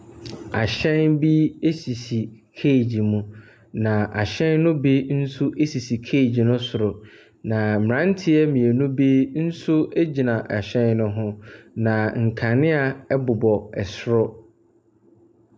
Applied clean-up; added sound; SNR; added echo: none; none; none; none.